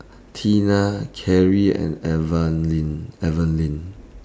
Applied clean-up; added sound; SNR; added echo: none; none; none; none.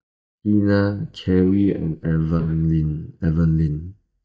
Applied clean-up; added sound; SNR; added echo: neural mask model DeepFilterNet 3.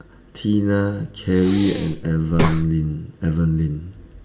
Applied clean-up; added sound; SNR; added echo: none; Breathing; 4 dB; reverberation time 0.7 s.